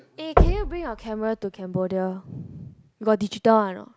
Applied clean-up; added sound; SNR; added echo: none; Knock; 1 dB; none.